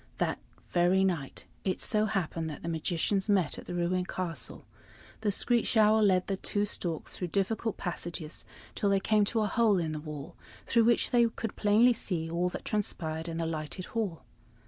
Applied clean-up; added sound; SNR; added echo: none; none; none; none.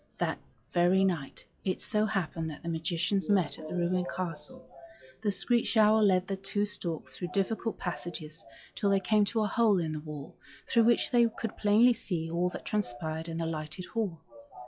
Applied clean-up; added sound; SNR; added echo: classical method log-MMSE.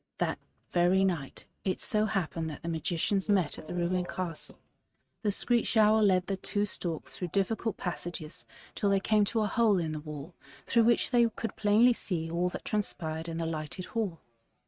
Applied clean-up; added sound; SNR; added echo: neural mask model RNNoise.